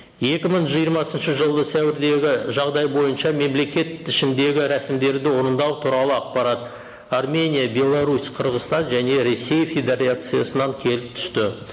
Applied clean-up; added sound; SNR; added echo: none; none; none; none.